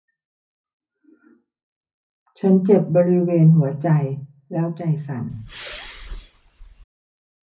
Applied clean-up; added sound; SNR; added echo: none; Respiratory sounds; 16 dB; reverberation time 0.4 s.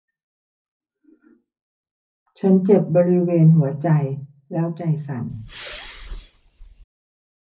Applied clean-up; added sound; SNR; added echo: neural separator model SepFormer DNS4.